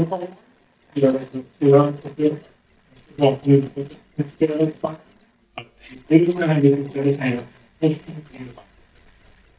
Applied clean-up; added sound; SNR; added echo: neural mask model DeepFilterNet 3.